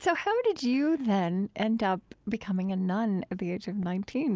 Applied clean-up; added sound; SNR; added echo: none; none; none; none.